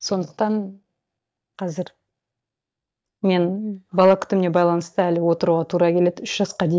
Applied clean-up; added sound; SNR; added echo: neural mask model DeepFilterNet 3.